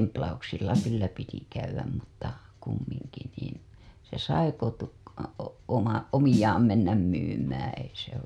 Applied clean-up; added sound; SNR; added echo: none; Snare drum; 8 dB; none.